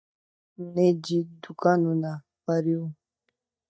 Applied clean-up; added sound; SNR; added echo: neural mask model DeepFilterNet 3.